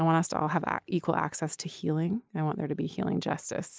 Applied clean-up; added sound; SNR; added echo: none; none; none; none.